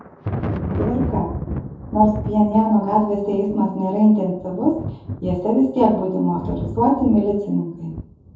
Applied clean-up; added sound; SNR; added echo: none; Thunder; 9 dB; reverberation time 0.6 s.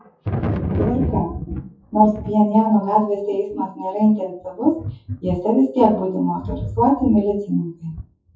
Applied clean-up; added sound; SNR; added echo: classical method WPE with log-MMSE.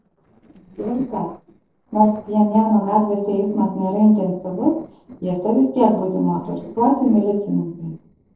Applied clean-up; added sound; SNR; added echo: neural separator model SepFormer DNS4.